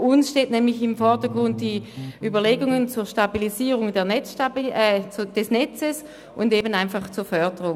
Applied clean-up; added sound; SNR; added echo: none; Bass guitar; 12 dB; none.